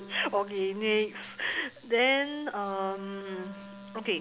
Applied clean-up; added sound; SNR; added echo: none; Wind instrument, woodwind instrument; 17 dB; none.